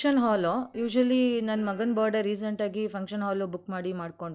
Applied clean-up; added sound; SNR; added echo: neural separator model SepFormer DNS4.